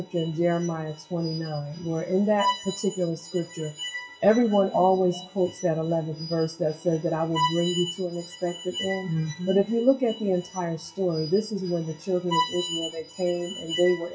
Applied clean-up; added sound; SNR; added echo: classical method WPE with log-MMSE.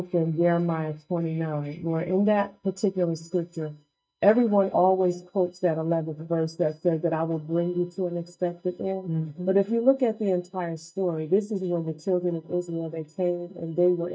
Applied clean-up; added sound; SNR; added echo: neural mask model DeepFilterNet 3.